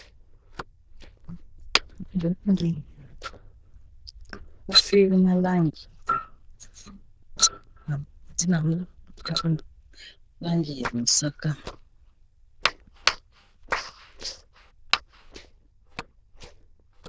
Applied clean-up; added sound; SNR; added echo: neural diffusion model UNIVERSE++.